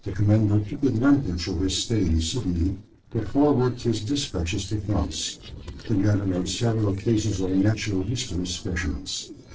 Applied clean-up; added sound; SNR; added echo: neural separator model SepFormer DNS4.